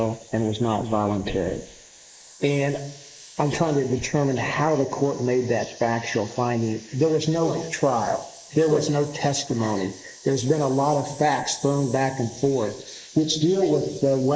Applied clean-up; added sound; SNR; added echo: neural mask model Resemble Enhance denoiser.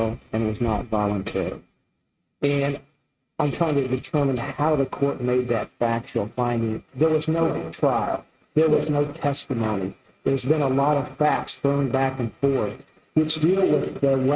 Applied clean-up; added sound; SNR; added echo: neural mask model RNNoise.